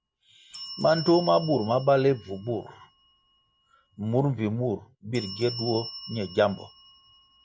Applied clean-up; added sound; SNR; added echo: none; Bell; 16 dB; none.